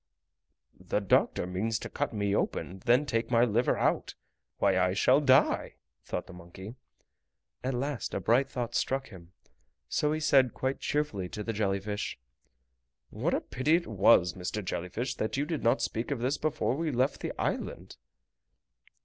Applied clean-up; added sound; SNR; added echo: none; none; none; none.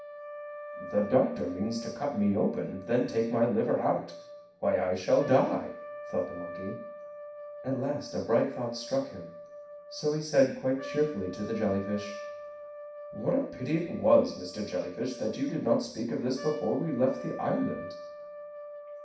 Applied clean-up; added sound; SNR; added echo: none; Trumpet; 13 dB; reverberation time 0.6 s.